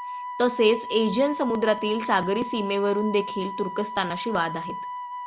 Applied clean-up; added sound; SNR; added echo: none; Wind instrument, woodwind instrument; 8 dB; none.